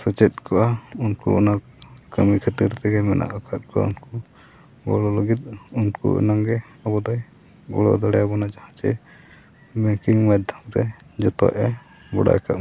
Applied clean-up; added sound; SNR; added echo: none; none; none; none.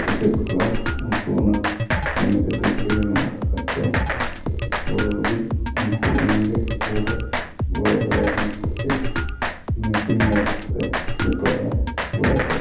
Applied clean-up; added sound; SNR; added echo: none; Drum kit; 0 dB; reverberation time 0.9 s.